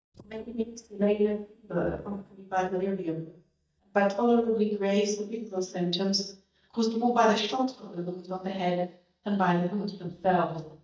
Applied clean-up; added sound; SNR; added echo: neural mask model DeepFilterNet 3.